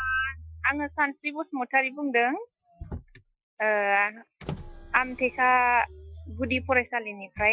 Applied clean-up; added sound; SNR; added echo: classical method Wiener filter.